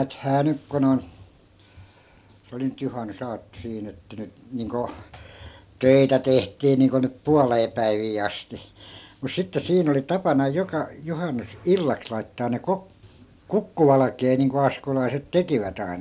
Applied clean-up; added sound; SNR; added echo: none; none; none; none.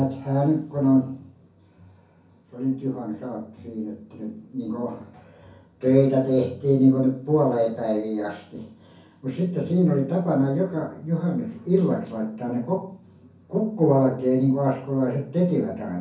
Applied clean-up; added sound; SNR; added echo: none; none; none; reverberation time 0.6 s.